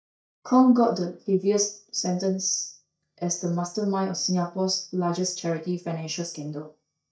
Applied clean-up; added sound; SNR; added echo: neural mask model DeepFilterNet 3.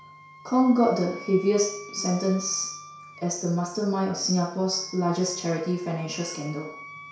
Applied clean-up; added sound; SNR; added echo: none; Wind instrument, woodwind instrument; 20 dB; reverberation time 0.6 s.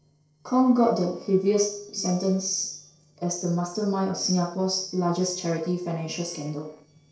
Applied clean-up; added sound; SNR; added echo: neural separator model SepFormer DNS4.